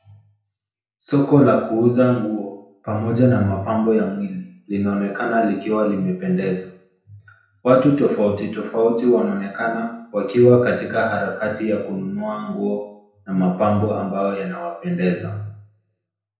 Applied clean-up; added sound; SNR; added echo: none; none; none; reverberation time 0.5 s.